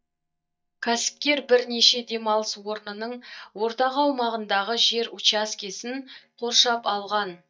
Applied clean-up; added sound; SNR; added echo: neural mask model DeepFilterNet 3.